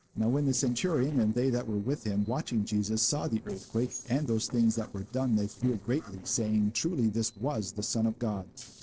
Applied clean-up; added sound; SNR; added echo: neural separator model SepFormer DNS4.